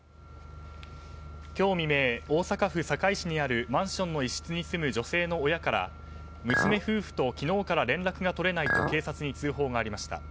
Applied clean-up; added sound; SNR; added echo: none; Chink, clink; 2 dB; none.